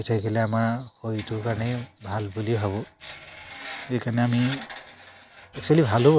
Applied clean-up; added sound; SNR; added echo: none; Screech; 15 dB; none.